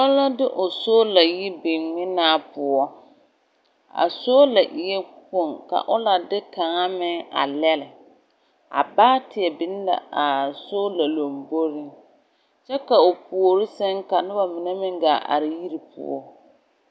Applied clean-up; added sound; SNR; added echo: none; none; none; none.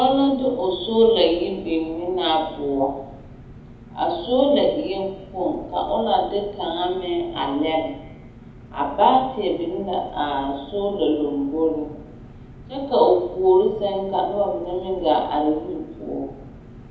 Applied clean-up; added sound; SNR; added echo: none; Engine; 19 dB; reverberation time 1.0 s.